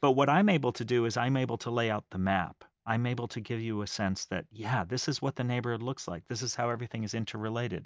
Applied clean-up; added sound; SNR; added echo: none; none; none; none.